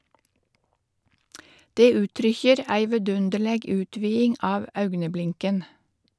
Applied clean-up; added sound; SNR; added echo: none; none; none; none.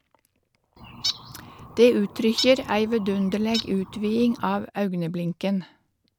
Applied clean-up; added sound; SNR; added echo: none; Bird; 10 dB; none.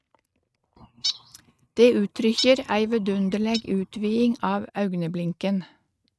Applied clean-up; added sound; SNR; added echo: neural mask model RNNoise.